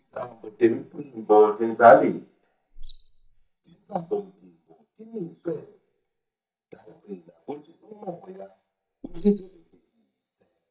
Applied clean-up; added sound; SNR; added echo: neural mask model DeepFilterNet 3.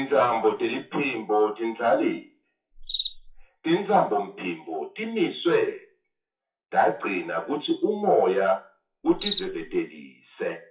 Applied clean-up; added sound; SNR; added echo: classical method WPE with log-MMSE.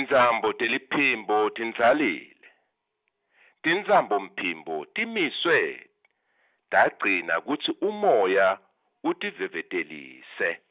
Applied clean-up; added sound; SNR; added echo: none; none; none; none.